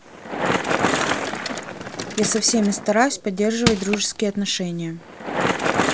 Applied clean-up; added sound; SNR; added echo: none; Crushing + Bicycle; 1 dB; none.